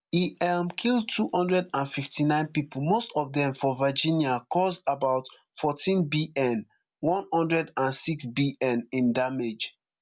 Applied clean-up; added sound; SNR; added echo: none; none; none; none.